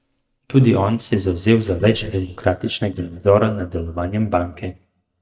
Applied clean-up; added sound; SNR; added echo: neural mask model DeepFilterNet 3.